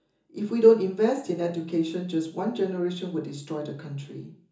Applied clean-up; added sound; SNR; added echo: none; none; none; reverberation time 0.7 s.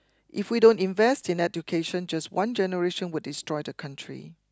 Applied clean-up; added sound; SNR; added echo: none; none; none; none.